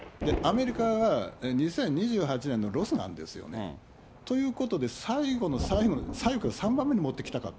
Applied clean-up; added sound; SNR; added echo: none; Thunder; 10 dB; none.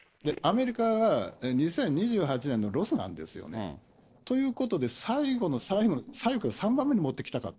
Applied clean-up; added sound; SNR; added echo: neural separator model SepFormer DNS4.